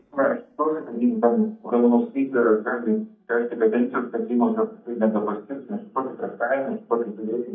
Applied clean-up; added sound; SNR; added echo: neural mask model DeepFilterNet 3.